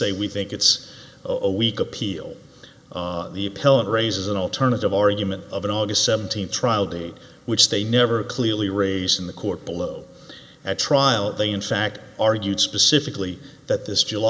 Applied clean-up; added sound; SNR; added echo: none; none; none; none.